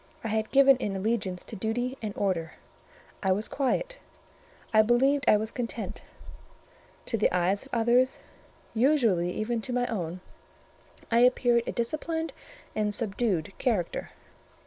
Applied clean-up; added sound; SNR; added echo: none; none; none; none.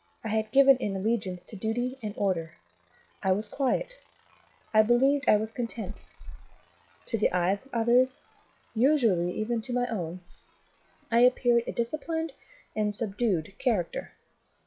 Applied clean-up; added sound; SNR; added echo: classical method log-MMSE.